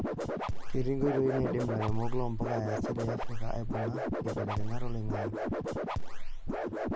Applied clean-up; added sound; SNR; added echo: none; Scratching (performance technique); -3 dB; none.